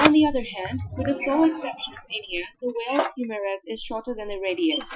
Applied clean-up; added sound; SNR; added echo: classical method Wiener filter.